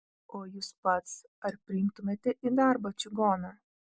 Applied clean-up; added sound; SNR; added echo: none; none; none; none.